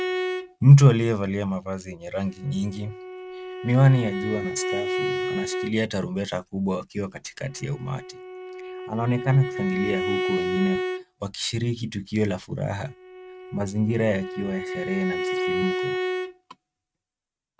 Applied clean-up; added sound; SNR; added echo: neural mask model RNNoise.